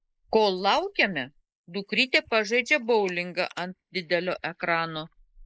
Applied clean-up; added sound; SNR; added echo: neural mask model Resemble Enhance denoiser.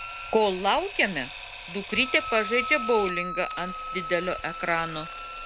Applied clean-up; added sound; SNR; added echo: none; Wind instrument, woodwind instrument + Camera; 8 dB; none.